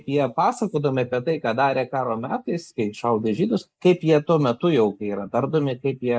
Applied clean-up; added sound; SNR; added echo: neural mask model Resemble Enhance denoiser.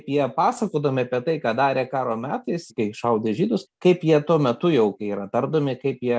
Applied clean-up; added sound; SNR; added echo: none; none; none; none.